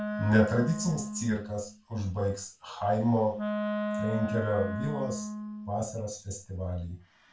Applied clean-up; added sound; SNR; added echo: none; Wind instrument, woodwind instrument; 6 dB; reverberation time 0.3 s.